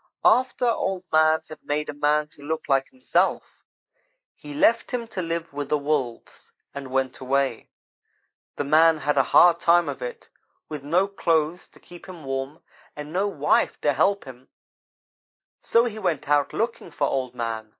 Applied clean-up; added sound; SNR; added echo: neural mask model Resemble Enhance denoiser.